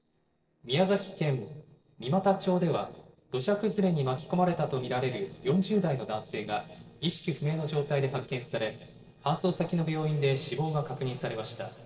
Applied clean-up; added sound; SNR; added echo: neural separator model SepFormer DNS4.